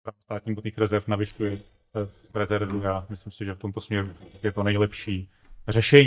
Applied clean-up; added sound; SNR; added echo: neural mask model DeepFilterNet 3.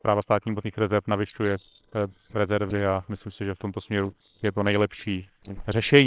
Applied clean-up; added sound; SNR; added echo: neural separator model SepFormer WHAMR!.